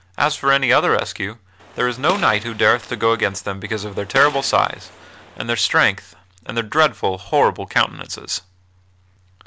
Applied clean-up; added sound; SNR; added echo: none; Gunshot, gunfire; 15 dB; none.